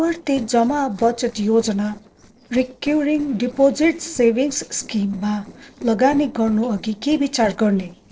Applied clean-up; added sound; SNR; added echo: neural separator model SepFormer DNS4.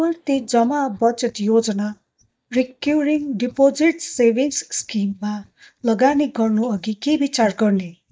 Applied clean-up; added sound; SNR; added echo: neural mask model DeepFilterNet 3.